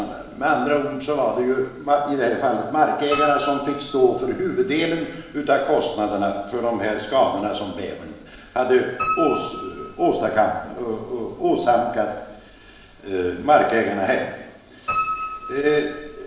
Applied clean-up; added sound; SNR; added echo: none; Piano; 12 dB; reverberation time 0.9 s.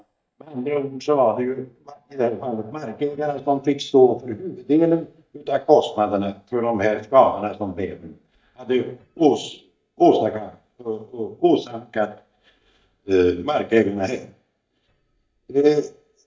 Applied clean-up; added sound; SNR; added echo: neural mask model DeepFilterNet 3.